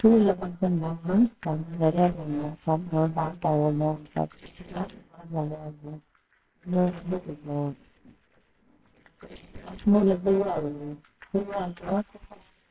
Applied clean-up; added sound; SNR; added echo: neural separator model SepFormer WHAMR!.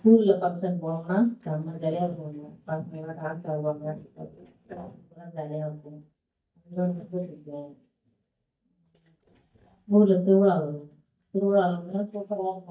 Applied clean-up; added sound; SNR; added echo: neural mask model DeepFilterNet 3.